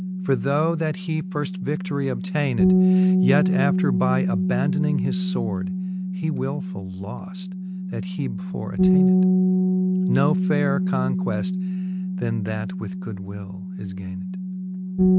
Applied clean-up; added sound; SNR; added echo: none; Bass guitar; -5 dB; none.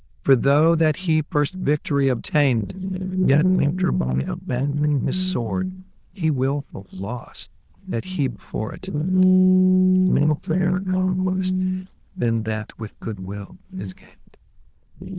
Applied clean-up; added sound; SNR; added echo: neural diffusion model UNIVERSE++.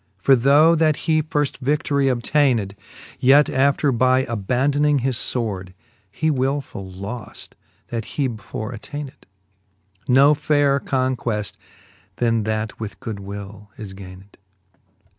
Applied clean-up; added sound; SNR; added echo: none; none; none; none.